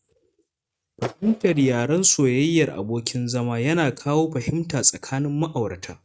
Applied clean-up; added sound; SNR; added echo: neural mask model RNNoise.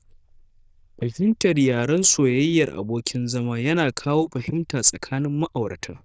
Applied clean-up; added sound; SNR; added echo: neural diffusion model UNIVERSE++.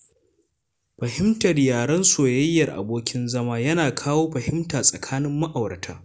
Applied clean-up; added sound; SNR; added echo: none; none; none; none.